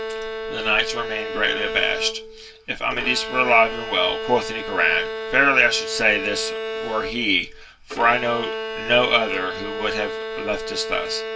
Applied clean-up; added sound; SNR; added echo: none; Bowed string instrument; 7 dB; reverberation time 0.2 s.